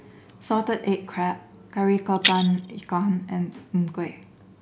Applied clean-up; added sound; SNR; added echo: none; Shatter; 2 dB; none.